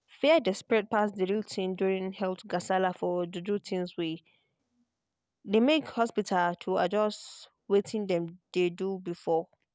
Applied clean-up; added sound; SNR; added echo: none; none; none; none.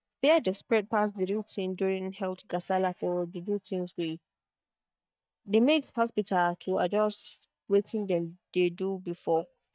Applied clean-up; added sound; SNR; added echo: neural mask model DeepFilterNet 3.